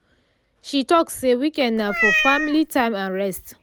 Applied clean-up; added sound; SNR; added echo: none; Meow; 0 dB; none.